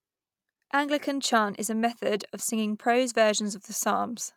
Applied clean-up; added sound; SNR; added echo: none; none; none; none.